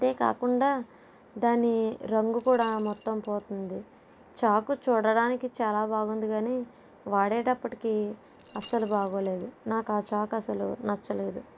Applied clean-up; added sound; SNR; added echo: none; Rattle / Keys jangling; 18 dB; none.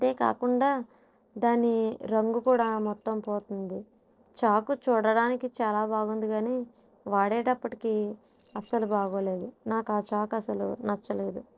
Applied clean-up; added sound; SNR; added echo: neural separator model SepFormer DNS4.